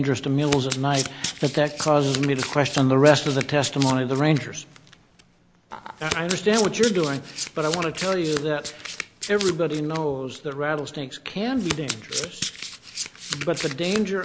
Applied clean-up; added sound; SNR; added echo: none; Domestic sounds, home sounds; 10 dB; none.